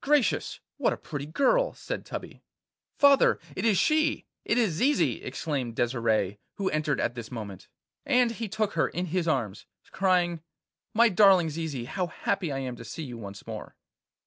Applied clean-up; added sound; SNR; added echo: none; none; none; none.